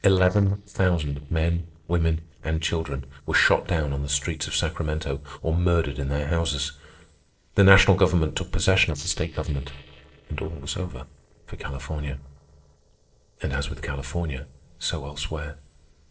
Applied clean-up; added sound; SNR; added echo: neural separator model SepFormer DNS4.